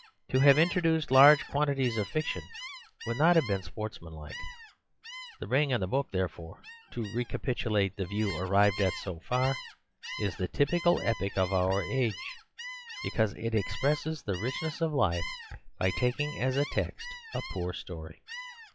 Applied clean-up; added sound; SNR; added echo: classical method log-MMSE.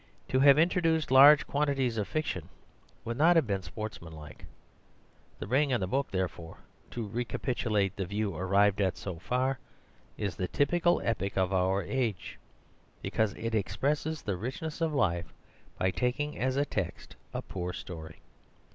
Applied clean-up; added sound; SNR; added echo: none; none; none; none.